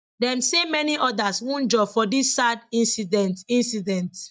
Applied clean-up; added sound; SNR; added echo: neural mask model DeepFilterNet 3.